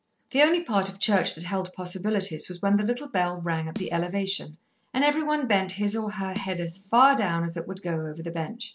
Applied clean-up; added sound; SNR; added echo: none; Snare drum; 19 dB; none.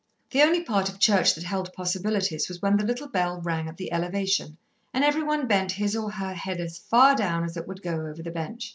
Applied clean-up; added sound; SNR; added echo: none; none; none; none.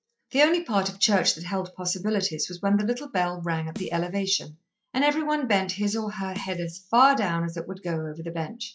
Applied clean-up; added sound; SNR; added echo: classical method log-MMSE.